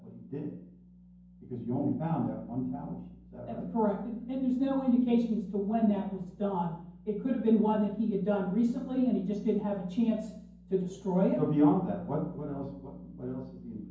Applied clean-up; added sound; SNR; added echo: none; none; none; reverberation time 0.9 s.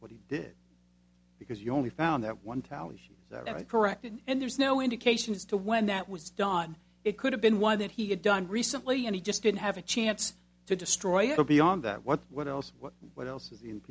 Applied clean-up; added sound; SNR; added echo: none; none; none; none.